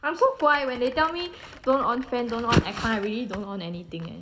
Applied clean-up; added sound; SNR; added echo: none; Typing; 20 dB; reverberation time 0.7 s.